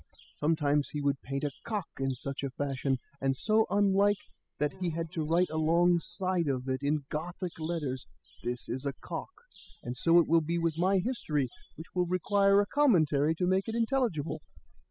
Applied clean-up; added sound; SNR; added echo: classical method spectral subtraction.